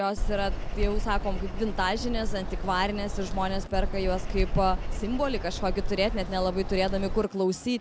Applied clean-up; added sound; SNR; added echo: none; Bird vocalization, bird call, bird song; 0 dB; none.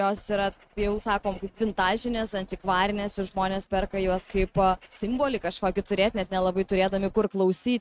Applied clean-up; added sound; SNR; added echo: neural mask model RNNoise.